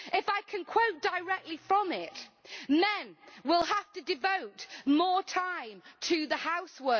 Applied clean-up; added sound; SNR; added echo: none; none; none; none.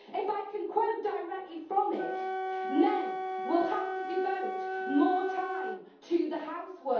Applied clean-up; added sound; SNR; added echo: none; Wind instrument, woodwind instrument; 5 dB; reverberation time 0.7 s.